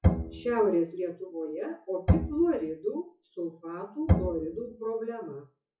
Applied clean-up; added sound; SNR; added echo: classical method WPE with log-MMSE.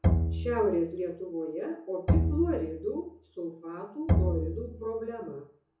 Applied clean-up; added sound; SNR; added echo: none; Bowed string instrument; -3 dB; reverberation time 0.6 s.